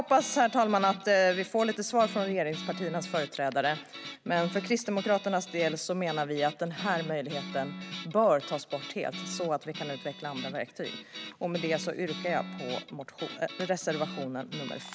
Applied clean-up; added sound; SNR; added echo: none; Guitar; 12 dB; none.